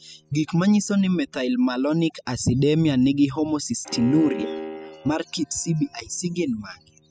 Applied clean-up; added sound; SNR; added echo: classical method spectral subtraction.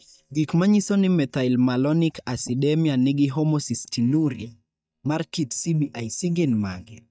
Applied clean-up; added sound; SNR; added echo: neural mask model DeepFilterNet 3.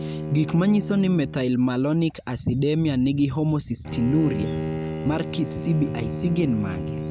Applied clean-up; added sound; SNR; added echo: none; Bowed string instrument; 8 dB; none.